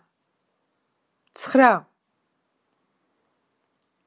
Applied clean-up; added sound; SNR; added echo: none; none; none; none.